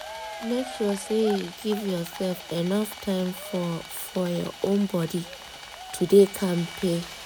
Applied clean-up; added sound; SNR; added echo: none; Cheering + Sawing; 13 dB; none.